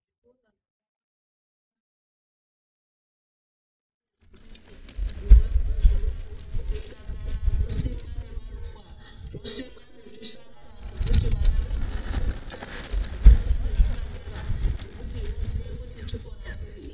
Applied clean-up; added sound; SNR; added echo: neural mask model DeepFilterNet 3.